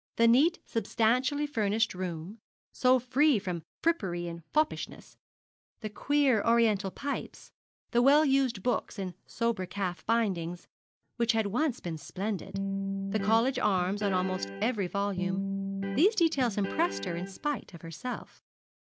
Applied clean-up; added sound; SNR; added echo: none; Electric guitar; 5 dB; none.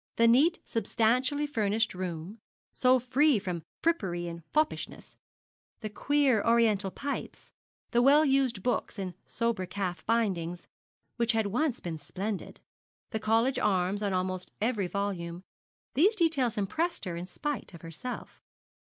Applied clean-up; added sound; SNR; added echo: none; none; none; none.